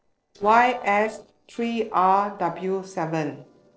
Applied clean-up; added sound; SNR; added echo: neural separator model SepFormer DNS4.